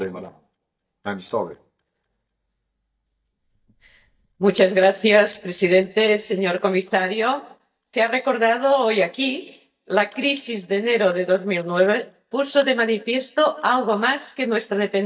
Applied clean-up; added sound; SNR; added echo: neural mask model DeepFilterNet 3.